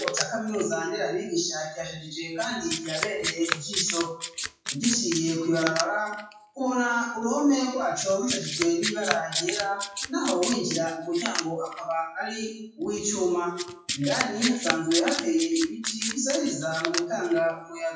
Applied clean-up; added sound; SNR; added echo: classical method WPE with log-MMSE.